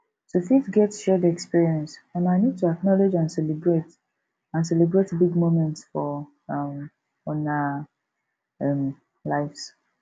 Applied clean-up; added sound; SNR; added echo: none; none; none; none.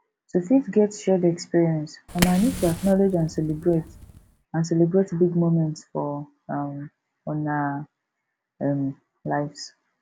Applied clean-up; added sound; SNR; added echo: none; Fire; 9 dB; none.